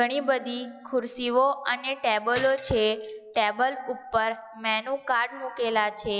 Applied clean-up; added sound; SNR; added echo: classical method log-MMSE.